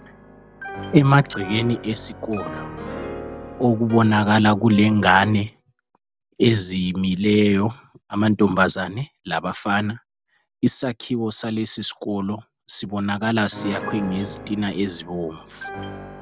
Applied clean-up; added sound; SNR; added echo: none; Piano; 16 dB; none.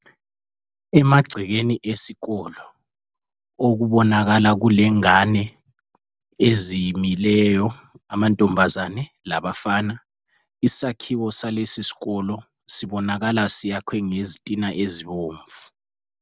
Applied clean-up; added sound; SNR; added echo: none; none; none; none.